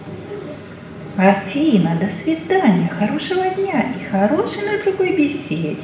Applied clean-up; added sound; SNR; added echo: none; none; none; reverberation time 0.9 s.